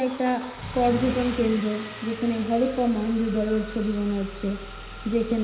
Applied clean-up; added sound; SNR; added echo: none; Engine starting / Car; 12 dB; reverberation time 0.9 s.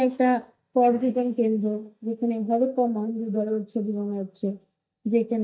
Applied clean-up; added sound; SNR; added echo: neural mask model DeepFilterNet 3.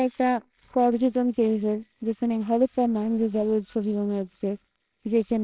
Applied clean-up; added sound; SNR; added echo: neural separator model SepFormer WHAMR!.